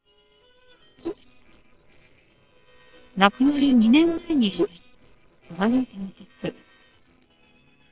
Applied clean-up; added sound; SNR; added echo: neural separator model SepFormer WHAMR!.